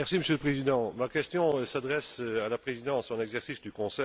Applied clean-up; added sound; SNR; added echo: none; Rattle (instrument); 20 dB; none.